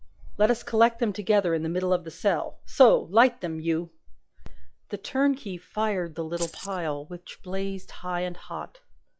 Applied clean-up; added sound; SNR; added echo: classical method log-MMSE.